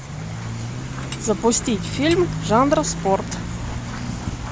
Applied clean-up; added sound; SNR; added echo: none; Tap / Dishes, pots, and pans; 17 dB; none.